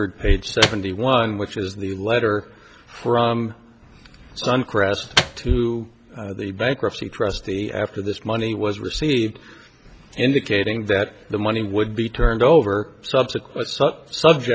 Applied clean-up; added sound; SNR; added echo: none; Microwave oven; 5 dB; none.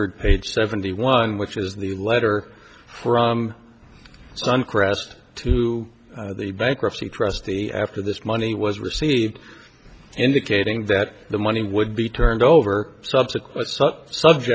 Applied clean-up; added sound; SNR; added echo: none; none; none; none.